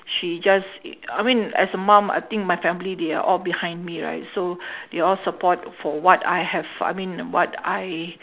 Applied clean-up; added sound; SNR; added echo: none; none; none; none.